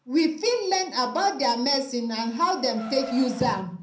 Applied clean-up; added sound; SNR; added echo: none; Car; 20 dB; reverberation time 0.5 s.